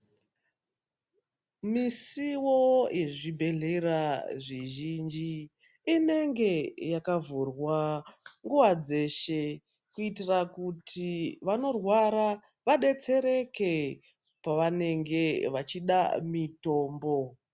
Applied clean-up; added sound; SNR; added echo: none; none; none; none.